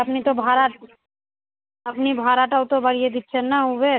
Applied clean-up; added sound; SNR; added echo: none; none; none; none.